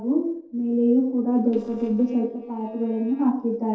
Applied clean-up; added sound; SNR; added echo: neural separator model SepFormer DNS4.